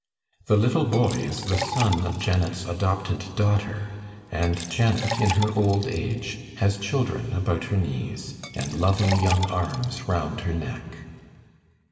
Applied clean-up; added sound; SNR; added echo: none; Liquid; 11 dB; reverberation time 2.3 s.